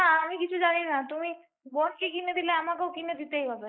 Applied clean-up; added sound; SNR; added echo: neural mask model Resemble Enhance denoiser.